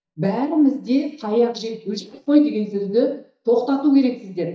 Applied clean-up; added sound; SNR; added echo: neural mask model DeepFilterNet 3.